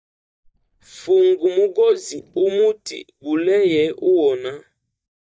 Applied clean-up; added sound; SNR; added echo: neural mask model DeepFilterNet 3.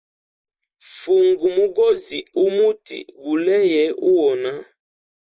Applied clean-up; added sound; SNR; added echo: neural mask model Resemble Enhance denoiser.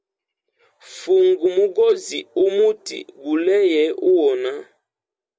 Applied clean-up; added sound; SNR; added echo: none; none; none; none.